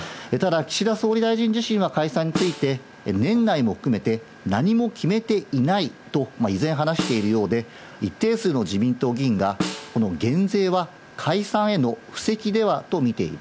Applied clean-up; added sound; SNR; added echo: none; Snare drum; 12 dB; none.